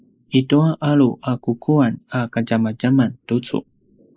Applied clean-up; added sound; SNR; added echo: neural mask model Resemble Enhance denoiser.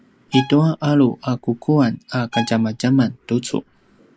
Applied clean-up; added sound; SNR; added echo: none; Bowed string instrument; 15 dB; none.